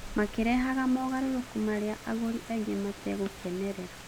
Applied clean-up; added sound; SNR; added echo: none; Rain; 13 dB; none.